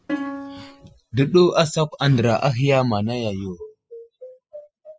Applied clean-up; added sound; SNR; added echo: classical method spectral subtraction.